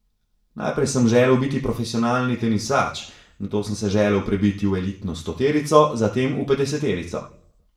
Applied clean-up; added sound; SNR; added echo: none; none; none; reverberation time 0.5 s.